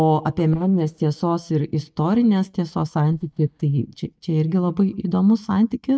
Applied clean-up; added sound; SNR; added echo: neural mask model DeepFilterNet 3.